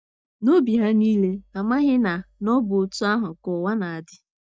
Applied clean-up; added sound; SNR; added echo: neural mask model DeepFilterNet 3.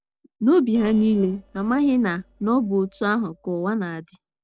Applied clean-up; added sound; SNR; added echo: neural separator model SepFormer DNS4.